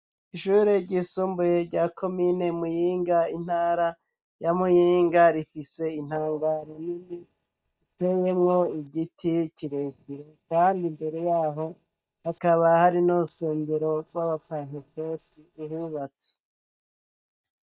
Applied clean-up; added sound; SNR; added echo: neural mask model DeepFilterNet 3.